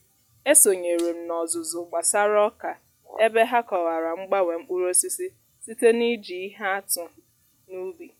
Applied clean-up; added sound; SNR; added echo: classical method log-MMSE.